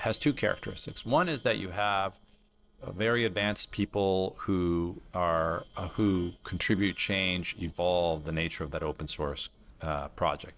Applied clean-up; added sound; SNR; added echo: neural separator model SepFormer DNS4.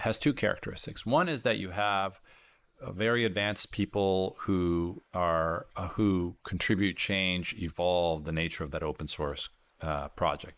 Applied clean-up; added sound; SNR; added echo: neural mask model Resemble Enhance denoiser.